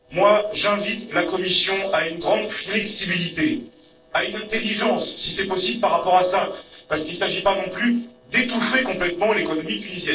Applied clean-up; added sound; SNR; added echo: neural separator model SepFormer DNS4.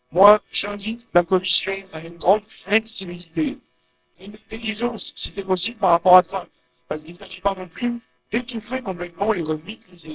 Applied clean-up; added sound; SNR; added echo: neural separator model SepFormer WHAMR!.